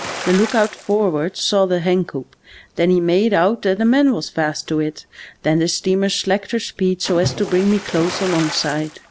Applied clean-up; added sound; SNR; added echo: none; Splash, splatter; 14 dB; none.